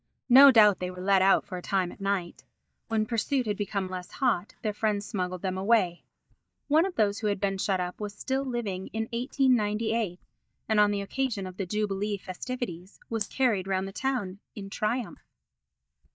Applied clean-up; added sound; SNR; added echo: neural mask model DeepFilterNet 3.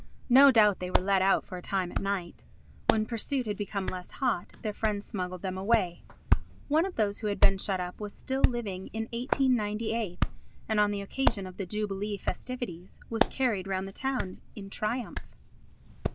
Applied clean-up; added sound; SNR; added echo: none; Hands; 1 dB; none.